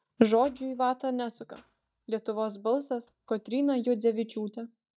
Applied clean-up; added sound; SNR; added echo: neural mask model DeepFilterNet 3.